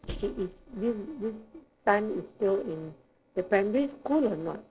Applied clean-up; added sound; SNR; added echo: neural separator model SepFormer DNS4.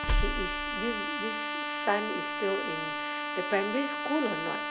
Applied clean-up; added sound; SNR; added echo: none; Tools + Trumpet; -2 dB; none.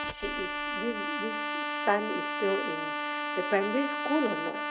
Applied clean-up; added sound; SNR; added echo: neural mask model RNNoise.